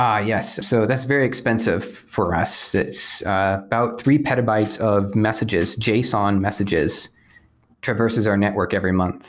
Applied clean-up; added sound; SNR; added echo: none; none; none; none.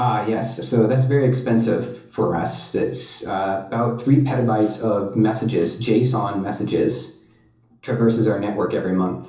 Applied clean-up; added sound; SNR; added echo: none; none; none; reverberation time 0.7 s.